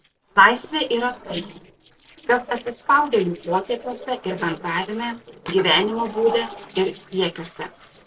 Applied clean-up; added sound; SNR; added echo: neural separator model SepFormer DNS4.